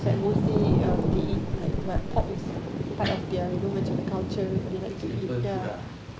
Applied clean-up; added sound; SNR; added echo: none; Thunder / Rain + Knock; -3 dB; none.